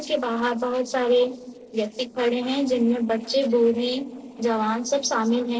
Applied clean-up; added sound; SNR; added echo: neural separator model SepFormer DNS4.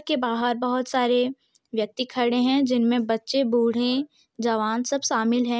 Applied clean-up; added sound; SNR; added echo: none; none; none; none.